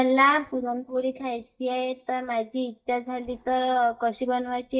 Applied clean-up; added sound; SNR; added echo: neural mask model DeepFilterNet 3.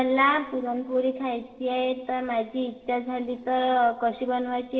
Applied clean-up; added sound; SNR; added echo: neural separator model SepFormer DNS4.